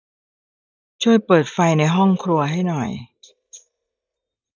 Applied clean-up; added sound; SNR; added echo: neural mask model DeepFilterNet 3.